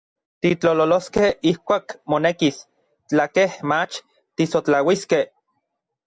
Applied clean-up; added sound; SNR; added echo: none; none; none; none.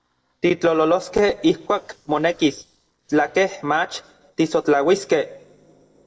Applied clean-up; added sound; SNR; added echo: neural separator model SepFormer DNS4.